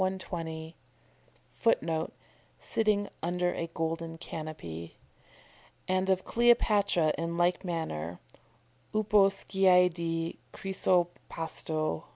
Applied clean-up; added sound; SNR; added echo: none; none; none; none.